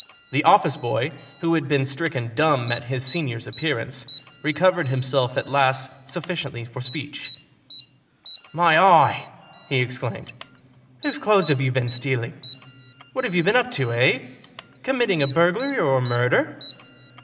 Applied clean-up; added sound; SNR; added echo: none; Alarm; 13 dB; reverberation time 1.7 s.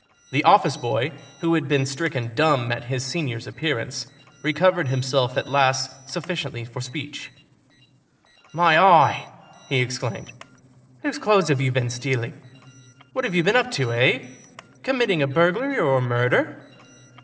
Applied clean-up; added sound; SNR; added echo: neural separator model SepFormer DNS4.